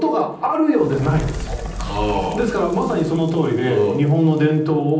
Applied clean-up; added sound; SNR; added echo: none; Fire; 13 dB; reverberation time 0.6 s.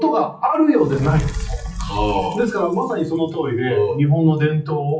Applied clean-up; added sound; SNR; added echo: classical method WPE with log-MMSE.